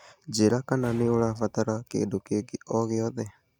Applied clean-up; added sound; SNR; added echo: neural mask model RNNoise.